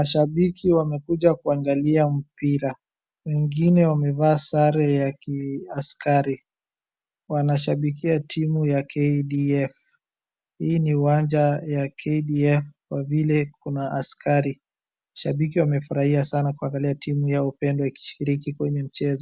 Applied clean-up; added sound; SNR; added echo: none; none; none; none.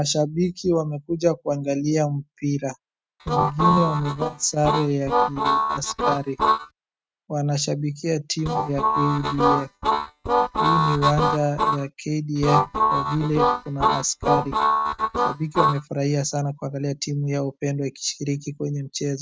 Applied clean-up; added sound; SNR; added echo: neural mask model RNNoise.